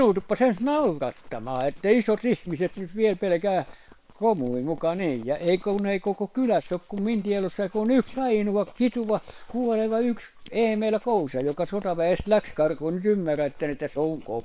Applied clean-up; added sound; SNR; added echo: neural separator model SepFormer WHAM!.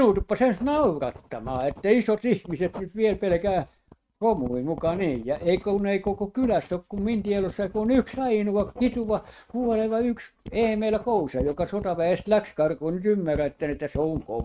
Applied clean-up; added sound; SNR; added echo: neural mask model RNNoise.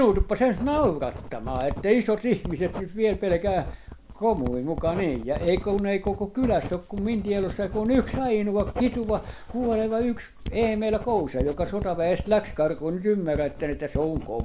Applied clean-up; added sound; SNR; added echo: none; Writing; 9 dB; none.